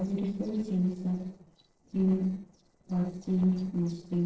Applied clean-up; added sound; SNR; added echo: neural separator model SepFormer DNS4.